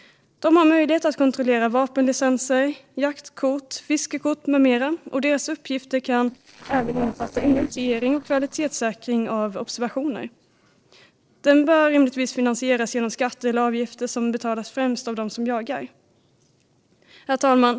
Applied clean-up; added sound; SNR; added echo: neural separator model SepFormer DNS4.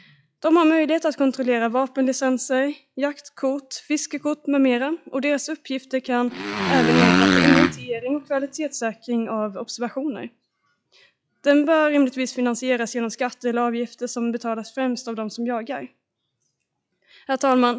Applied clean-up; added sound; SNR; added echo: classical method log-MMSE.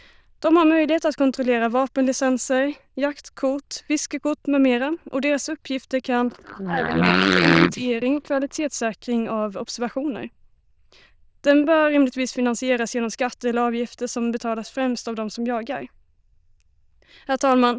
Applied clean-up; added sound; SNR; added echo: neural diffusion model UNIVERSE++.